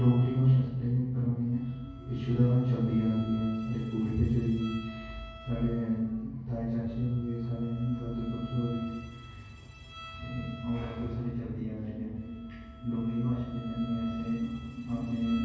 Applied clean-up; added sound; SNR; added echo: none; Bowed string instrument; 20 dB; reverberation time 1.3 s.